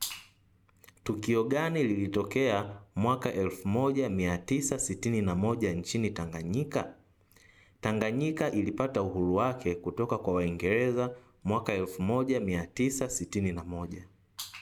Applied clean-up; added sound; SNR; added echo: none; none; none; none.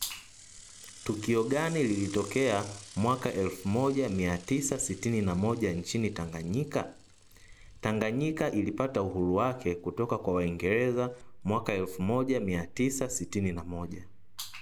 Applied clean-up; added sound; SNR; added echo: none; Mechanisms / Bicycle; 18 dB; none.